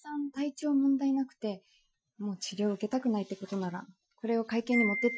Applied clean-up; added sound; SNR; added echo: classical method Wiener filter.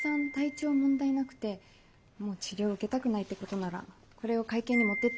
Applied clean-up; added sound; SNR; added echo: none; Wind chime; 11 dB; none.